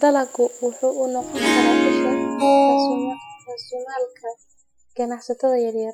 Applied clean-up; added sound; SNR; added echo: classical method Wiener filter.